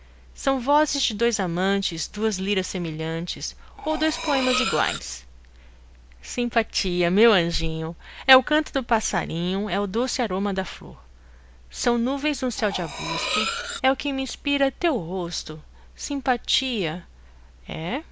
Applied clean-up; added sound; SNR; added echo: none; Cutlery, silverware; 5 dB; none.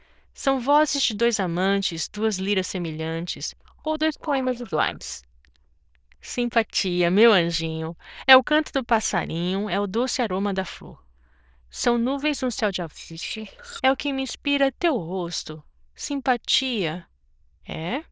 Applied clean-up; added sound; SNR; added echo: neural diffusion model UNIVERSE++.